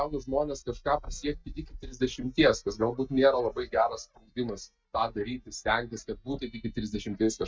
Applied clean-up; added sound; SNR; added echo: neural mask model DeepFilterNet 3.